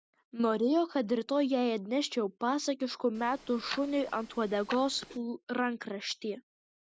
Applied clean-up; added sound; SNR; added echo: none; Tick-tock; 16 dB; none.